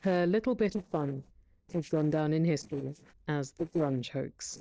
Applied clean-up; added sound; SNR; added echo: neural separator model SepFormer DNS4.